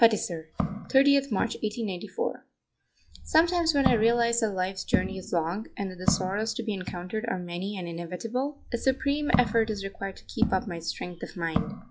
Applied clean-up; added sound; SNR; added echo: classical method log-MMSE.